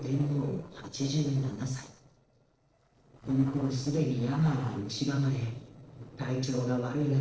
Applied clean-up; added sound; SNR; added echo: neural separator model SepFormer DNS4.